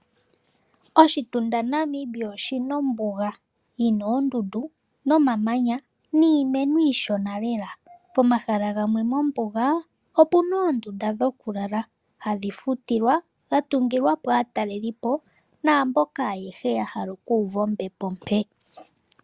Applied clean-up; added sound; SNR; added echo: none; none; none; none.